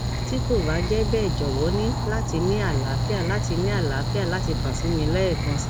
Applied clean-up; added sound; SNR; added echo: none; Insect / Frog + Mechanical fan; -2 dB; none.